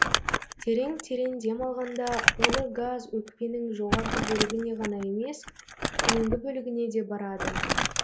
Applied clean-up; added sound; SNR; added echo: none; Crumpling, crinkling; 0 dB; none.